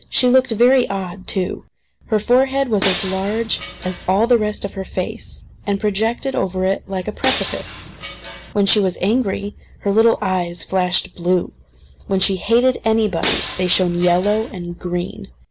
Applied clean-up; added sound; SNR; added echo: none; Shatter; 8 dB; none.